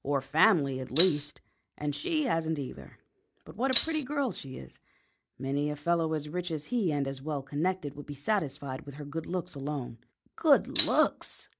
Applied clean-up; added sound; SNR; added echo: none; Rattle (instrument); 3 dB; none.